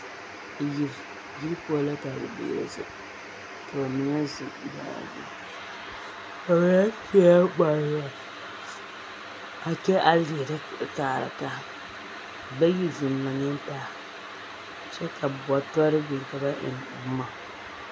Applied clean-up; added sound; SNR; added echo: none; none; none; none.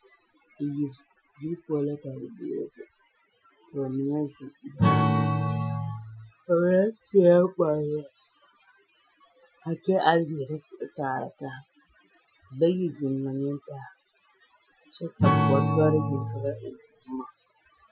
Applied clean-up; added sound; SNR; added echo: classical method Wiener filter.